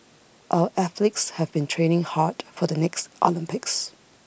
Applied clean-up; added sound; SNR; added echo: none; none; none; none.